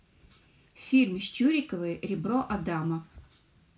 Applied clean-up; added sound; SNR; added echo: none; none; none; none.